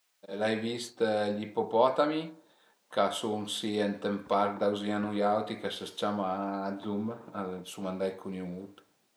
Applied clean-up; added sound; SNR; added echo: none; none; none; none.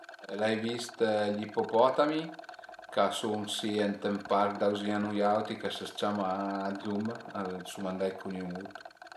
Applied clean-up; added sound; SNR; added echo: none; Rattle; 16 dB; none.